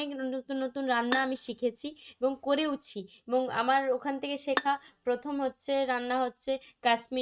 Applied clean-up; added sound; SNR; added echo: neural mask model RNNoise.